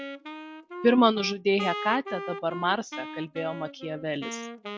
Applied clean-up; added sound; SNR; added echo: none; Wind instrument, woodwind instrument; 10 dB; none.